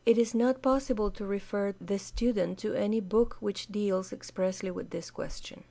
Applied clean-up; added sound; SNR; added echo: none; none; none; none.